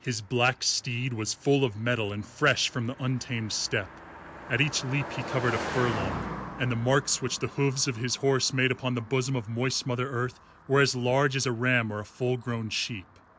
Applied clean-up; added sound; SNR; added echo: none; Car passing by; 13 dB; none.